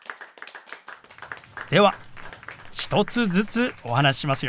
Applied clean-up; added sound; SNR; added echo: none; Applause / Clapping; 17 dB; none.